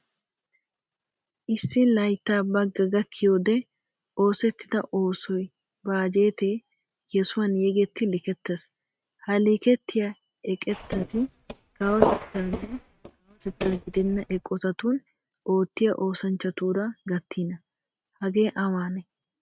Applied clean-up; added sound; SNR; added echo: neural mask model RNNoise.